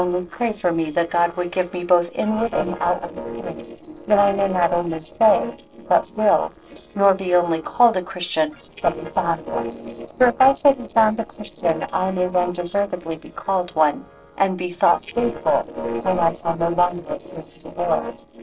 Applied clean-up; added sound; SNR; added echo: neural separator model SepFormer DNS4.